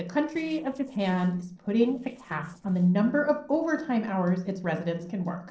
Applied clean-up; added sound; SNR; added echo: neural separator model SepFormer DNS4.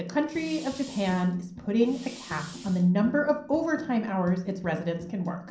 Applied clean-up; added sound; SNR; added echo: none; Fire; 20 dB; reverberation time 0.6 s.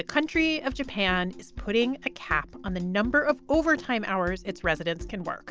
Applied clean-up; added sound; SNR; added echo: none; none; none; none.